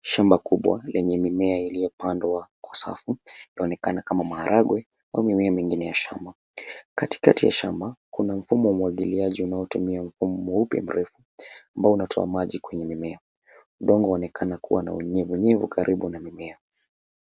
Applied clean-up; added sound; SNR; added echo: none; none; none; none.